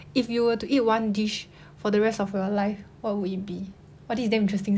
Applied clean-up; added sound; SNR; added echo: none; none; none; none.